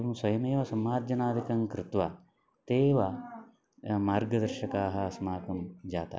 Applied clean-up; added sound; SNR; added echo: none; none; none; none.